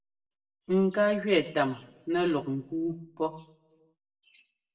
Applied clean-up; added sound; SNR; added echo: none; none; none; reverberation time 0.6 s.